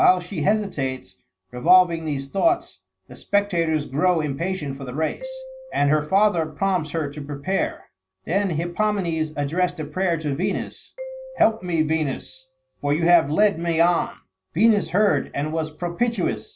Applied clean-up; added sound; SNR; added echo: none; Marimba, xylophone; 18 dB; none.